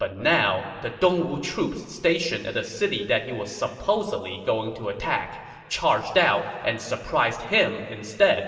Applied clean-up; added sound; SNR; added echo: none; none; none; reverberation time 2.2 s.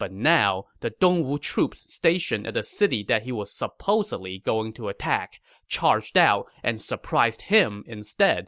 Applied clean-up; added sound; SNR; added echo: none; none; none; none.